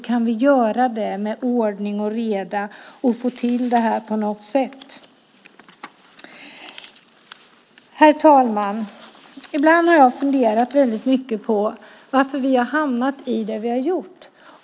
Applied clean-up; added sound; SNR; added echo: none; none; none; none.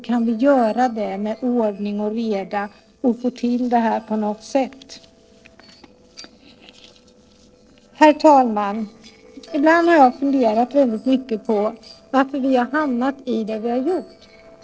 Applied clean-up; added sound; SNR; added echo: neural separator model SepFormer DNS4.